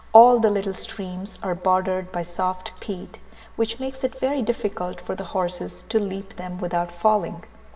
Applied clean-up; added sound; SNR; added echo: none; none; none; reverberation time 1.4 s.